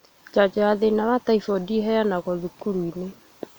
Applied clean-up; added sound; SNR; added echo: none; none; none; none.